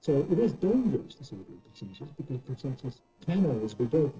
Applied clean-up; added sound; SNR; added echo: neural separator model SepFormer DNS4.